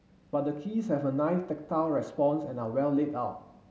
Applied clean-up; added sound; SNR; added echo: none; none; none; none.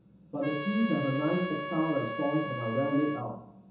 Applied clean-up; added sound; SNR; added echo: none; Trumpet; 7 dB; reverberation time 0.6 s.